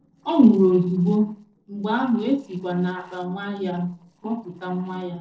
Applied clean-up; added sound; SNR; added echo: neural separator model SepFormer DNS4.